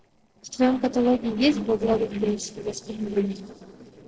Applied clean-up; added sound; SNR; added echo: neural separator model SepFormer DNS4.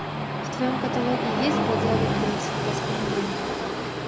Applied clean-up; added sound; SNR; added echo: none; Train; -4 dB; none.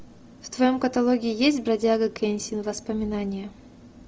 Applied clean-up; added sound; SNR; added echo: none; none; none; none.